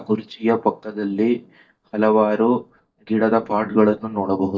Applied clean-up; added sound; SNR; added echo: neural mask model DeepFilterNet 3.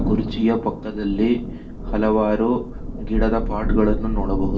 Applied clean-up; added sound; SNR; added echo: none; Thunder; 3 dB; reverberation time 0.3 s.